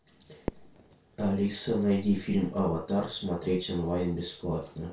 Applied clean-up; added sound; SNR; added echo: none; Fireworks; 18 dB; reverberation time 0.3 s.